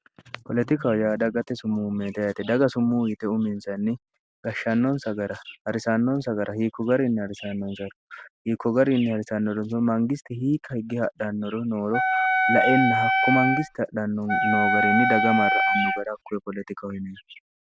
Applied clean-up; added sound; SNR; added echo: none; Wind instrument, woodwind instrument; -3 dB; none.